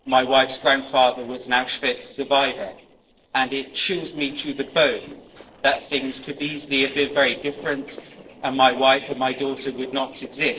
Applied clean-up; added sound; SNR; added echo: neural separator model SepFormer DNS4.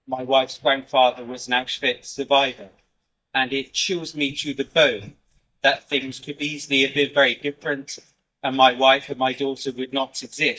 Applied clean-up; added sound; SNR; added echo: neural mask model DeepFilterNet 3.